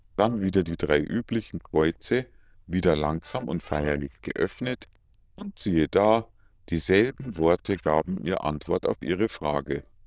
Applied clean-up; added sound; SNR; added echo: neural diffusion model UNIVERSE++.